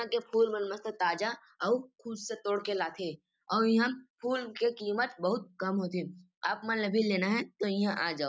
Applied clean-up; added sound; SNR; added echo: none; none; none; none.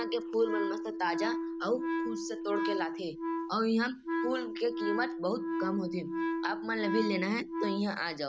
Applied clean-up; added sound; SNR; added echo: none; Wind instrument, woodwind instrument; 1 dB; none.